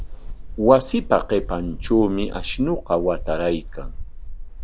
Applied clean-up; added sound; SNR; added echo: none; Mechanical fan; 8 dB; none.